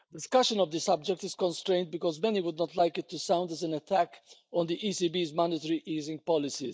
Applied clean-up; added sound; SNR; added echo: neural mask model DeepFilterNet 3.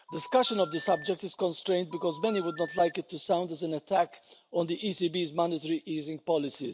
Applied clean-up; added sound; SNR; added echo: none; Telephone; 14 dB; none.